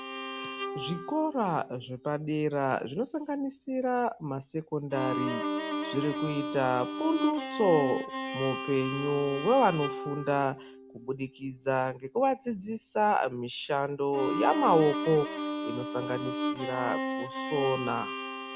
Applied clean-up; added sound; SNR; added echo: none; Bowed string instrument; 6 dB; none.